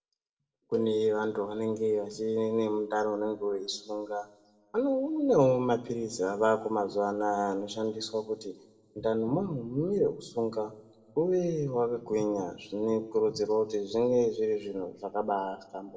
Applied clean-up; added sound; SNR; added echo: none; Cowbell; 19 dB; reverberation time 1.1 s.